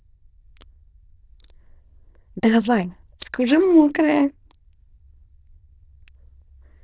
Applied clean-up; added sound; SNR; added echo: neural diffusion model UNIVERSE++.